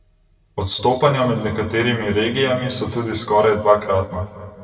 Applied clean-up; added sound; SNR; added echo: none; none; none; reverberation time 1.7 s.